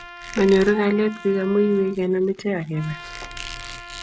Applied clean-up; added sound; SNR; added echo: none; Squeak + Trumpet; 15 dB; none.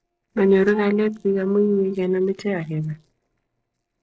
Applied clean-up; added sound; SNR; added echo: neural separator model SepFormer DNS4.